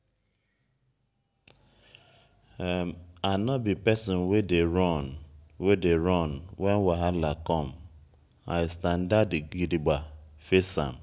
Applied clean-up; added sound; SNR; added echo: none; none; none; none.